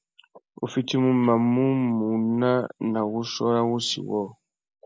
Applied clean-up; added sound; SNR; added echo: none; none; none; none.